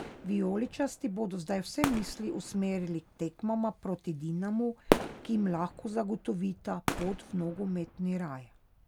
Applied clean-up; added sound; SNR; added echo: none; Fireworks; 6 dB; none.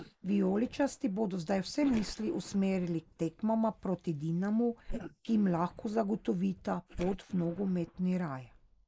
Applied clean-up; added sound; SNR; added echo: neural mask model Resemble Enhance denoiser.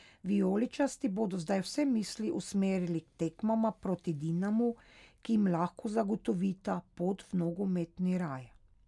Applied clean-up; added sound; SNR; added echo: none; none; none; none.